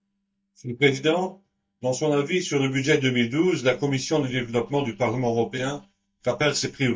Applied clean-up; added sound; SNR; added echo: neural mask model DeepFilterNet 3.